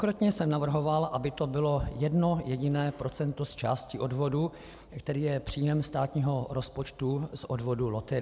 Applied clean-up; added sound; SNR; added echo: none; none; none; none.